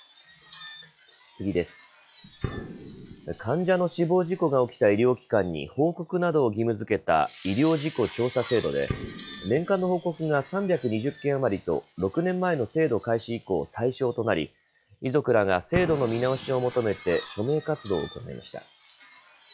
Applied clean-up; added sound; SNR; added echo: classical method log-MMSE.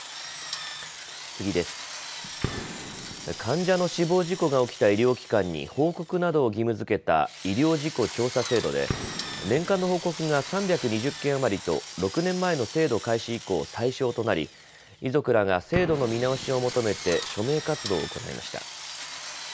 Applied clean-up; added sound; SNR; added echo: none; Drill + Gunshot, gunfire; 11 dB; none.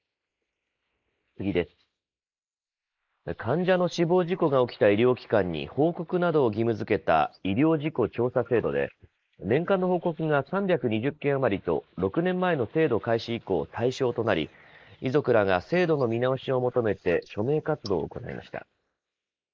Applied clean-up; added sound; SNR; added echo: neural mask model Resemble Enhance denoiser.